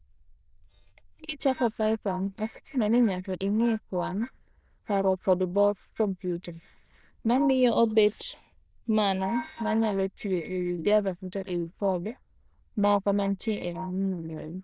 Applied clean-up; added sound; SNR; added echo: neural diffusion model UNIVERSE++.